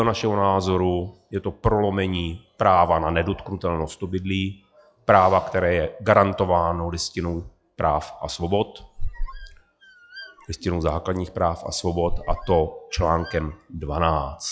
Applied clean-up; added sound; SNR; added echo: classical method log-MMSE.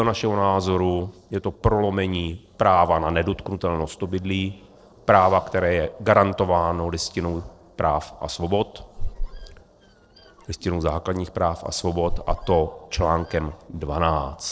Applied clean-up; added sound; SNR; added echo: neural separator model SepFormer DNS4.